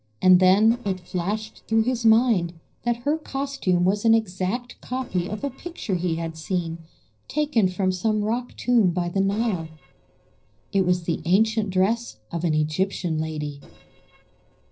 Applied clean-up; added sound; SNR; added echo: neural separator model SepFormer DNS4.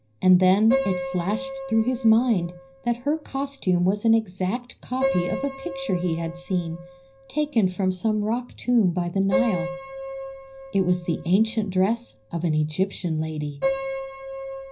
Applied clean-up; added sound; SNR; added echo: none; Piano; 9 dB; reverberation time 0.4 s.